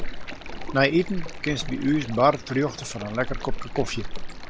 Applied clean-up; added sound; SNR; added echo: none; Stream; 4 dB; none.